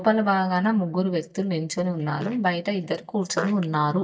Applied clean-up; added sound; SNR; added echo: neural mask model DeepFilterNet 3.